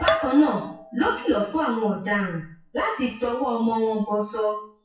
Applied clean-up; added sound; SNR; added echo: classical method WPE with log-MMSE.